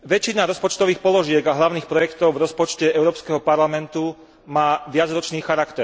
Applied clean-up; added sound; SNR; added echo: none; none; none; none.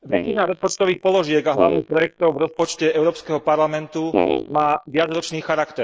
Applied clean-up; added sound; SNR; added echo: neural mask model Resemble Enhance denoiser.